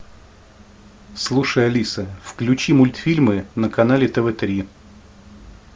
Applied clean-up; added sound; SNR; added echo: none; none; none; none.